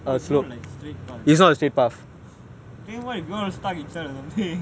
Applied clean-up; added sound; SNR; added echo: none; none; none; none.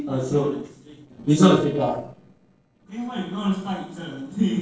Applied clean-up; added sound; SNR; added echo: neural separator model SepFormer DNS4.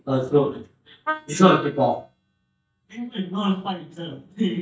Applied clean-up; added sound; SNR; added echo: neural mask model DeepFilterNet 3.